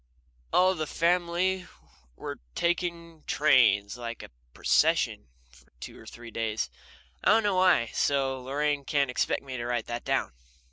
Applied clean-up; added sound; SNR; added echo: none; none; none; none.